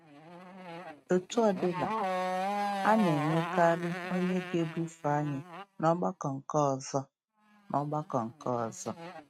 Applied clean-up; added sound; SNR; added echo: neural mask model RNNoise.